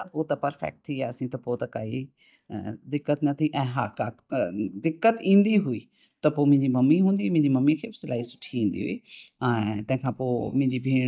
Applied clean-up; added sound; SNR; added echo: neural mask model DeepFilterNet 3.